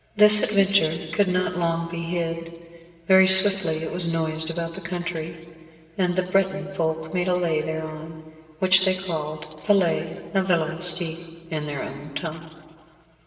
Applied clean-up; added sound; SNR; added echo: none; none; none; reverberation time 1.9 s.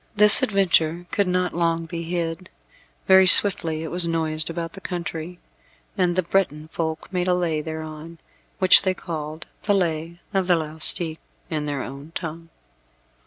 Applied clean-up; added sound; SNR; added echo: none; none; none; none.